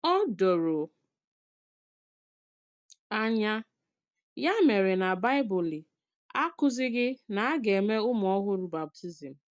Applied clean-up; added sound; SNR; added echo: none; none; none; none.